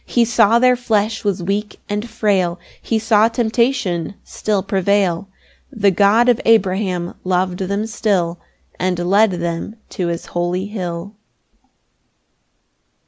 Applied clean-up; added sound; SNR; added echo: none; none; none; none.